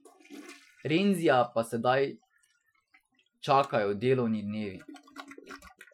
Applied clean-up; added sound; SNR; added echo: classical method Wiener filter.